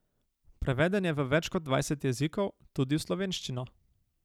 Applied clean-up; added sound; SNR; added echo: none; none; none; none.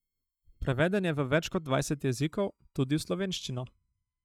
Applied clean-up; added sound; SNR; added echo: neural mask model DeepFilterNet 3.